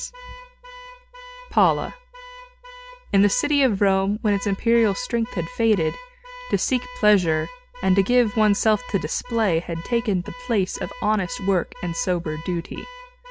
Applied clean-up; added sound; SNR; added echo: none; Alarm / Car; 18 dB; none.